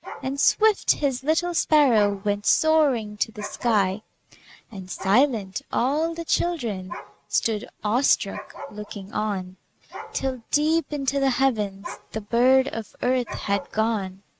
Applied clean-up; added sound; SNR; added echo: neural mask model RNNoise.